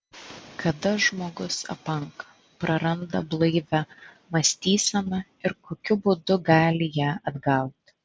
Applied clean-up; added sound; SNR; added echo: none; none; none; none.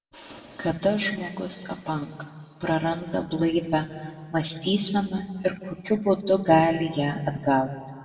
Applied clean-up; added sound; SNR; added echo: none; none; none; reverberation time 1.6 s.